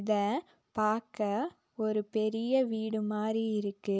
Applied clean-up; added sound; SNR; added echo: none; none; none; none.